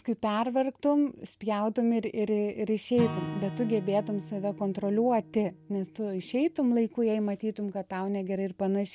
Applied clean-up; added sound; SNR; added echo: none; Acoustic guitar / Strum; 15 dB; none.